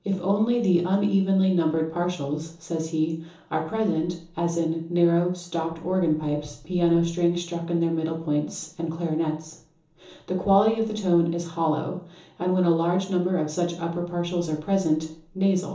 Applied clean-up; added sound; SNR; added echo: none; none; none; reverberation time 1.2 s.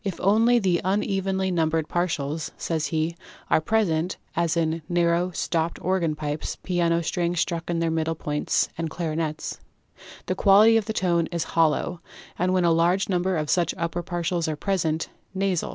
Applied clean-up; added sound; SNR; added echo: none; none; none; none.